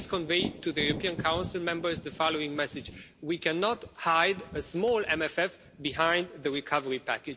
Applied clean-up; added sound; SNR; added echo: none; Thunder; 13 dB; none.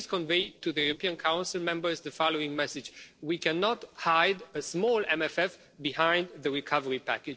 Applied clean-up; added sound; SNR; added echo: neural separator model SepFormer DNS4.